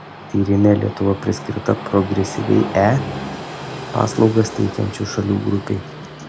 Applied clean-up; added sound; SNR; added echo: none; Train; 11 dB; none.